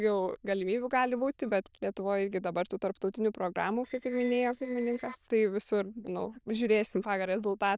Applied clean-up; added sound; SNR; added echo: neural diffusion model UNIVERSE++.